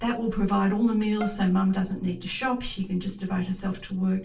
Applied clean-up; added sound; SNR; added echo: none; Bowed string instrument; 20 dB; reverberation time 0.3 s.